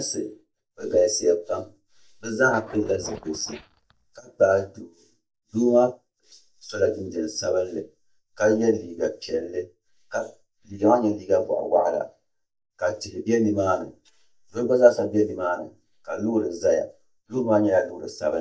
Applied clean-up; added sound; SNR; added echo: neural mask model DeepFilterNet 3.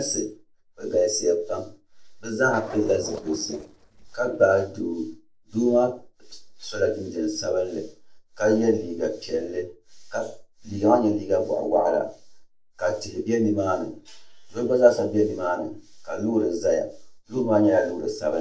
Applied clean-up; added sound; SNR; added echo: neural separator model SepFormer DNS4.